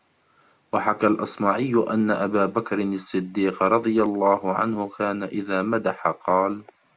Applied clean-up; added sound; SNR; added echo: none; none; none; none.